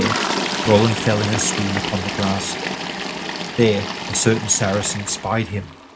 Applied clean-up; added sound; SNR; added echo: none; Toilet flush; 4 dB; none.